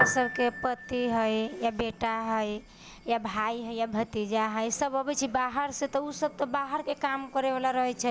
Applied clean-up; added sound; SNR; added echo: none; Piano; 10 dB; none.